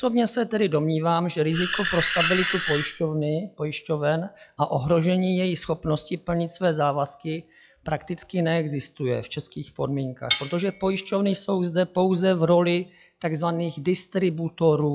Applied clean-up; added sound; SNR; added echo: classical method log-MMSE.